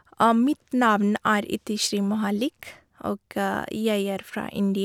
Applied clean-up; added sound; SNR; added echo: none; none; none; none.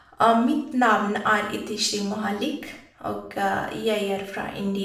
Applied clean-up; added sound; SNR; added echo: none; none; none; reverberation time 0.6 s.